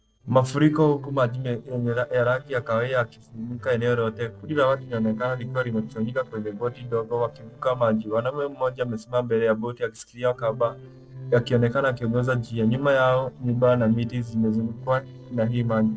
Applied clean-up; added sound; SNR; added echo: neural separator model SepFormer DNS4.